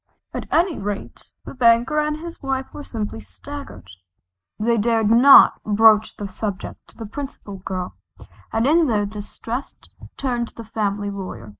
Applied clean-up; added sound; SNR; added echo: neural mask model Resemble Enhance denoiser.